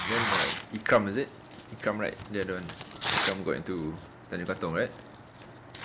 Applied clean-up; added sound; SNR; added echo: none; Tearing; 2 dB; none.